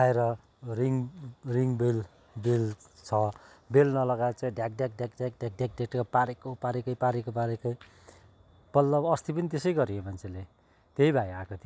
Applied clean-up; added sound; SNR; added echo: none; none; none; none.